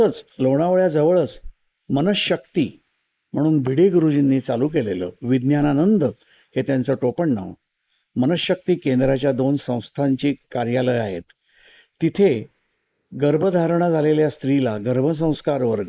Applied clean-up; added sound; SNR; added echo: neural mask model Resemble Enhance denoiser.